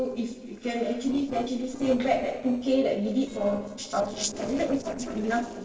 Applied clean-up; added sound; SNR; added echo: neural separator model SepFormer DNS4.